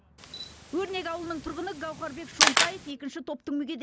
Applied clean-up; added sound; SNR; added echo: none; Camera; -5 dB; none.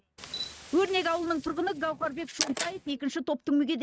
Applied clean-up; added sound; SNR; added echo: neural mask model RNNoise.